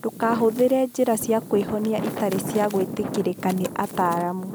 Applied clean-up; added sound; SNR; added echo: none; Wind; 9 dB; none.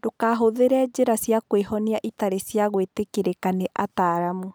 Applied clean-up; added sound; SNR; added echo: none; none; none; none.